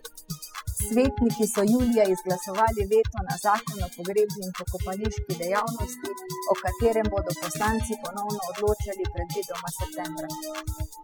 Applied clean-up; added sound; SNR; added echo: classical method spectral subtraction.